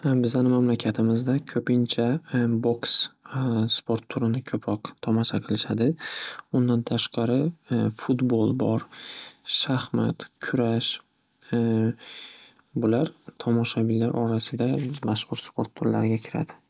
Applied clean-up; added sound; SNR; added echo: none; none; none; none.